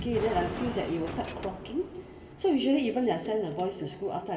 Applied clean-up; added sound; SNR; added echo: none; Gunshot, gunfire; 11 dB; reverberation time 2.0 s.